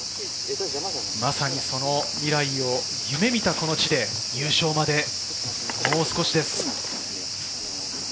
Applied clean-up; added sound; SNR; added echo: none; none; none; none.